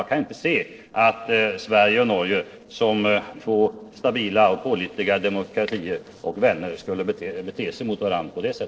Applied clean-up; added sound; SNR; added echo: neural separator model SepFormer DNS4.